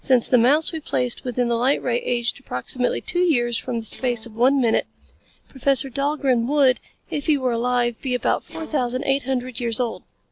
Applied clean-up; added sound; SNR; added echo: neural separator model SepFormer DNS4.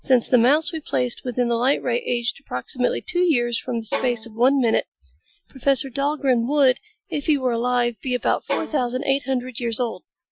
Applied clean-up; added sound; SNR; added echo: classical method Wiener filter.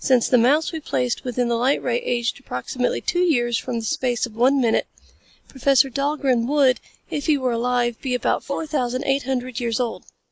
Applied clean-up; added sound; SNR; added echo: neural mask model Resemble Enhance denoiser.